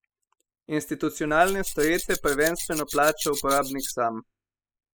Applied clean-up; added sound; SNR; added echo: classical method spectral subtraction.